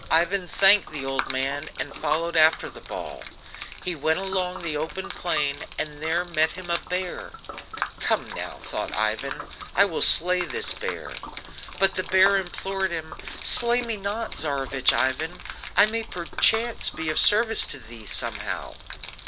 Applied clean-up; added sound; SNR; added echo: none; Gurgling / Liquid; 10 dB; none.